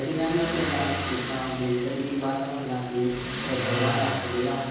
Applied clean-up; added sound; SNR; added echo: none; Motor vehicle (road); 4 dB; reverberation time 1.3 s.